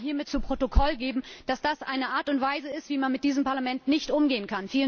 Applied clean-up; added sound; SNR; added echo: none; none; none; none.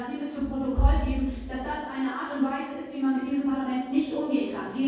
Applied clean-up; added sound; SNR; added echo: none; none; none; reverberation time 1.3 s.